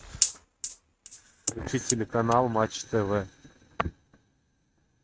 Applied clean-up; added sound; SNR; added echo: neural mask model RNNoise.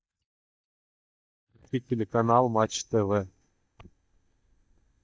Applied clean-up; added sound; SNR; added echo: neural mask model DeepFilterNet 3.